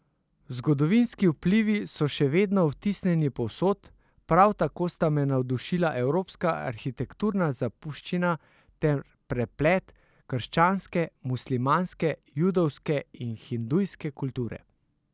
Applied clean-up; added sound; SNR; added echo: none; none; none; none.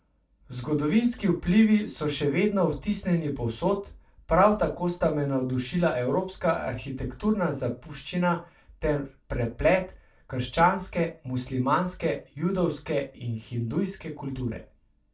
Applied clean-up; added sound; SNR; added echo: none; none; none; reverberation time 0.2 s.